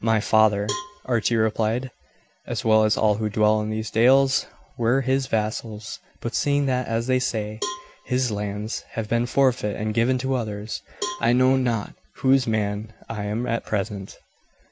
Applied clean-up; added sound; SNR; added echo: none; Cowbell; 15 dB; none.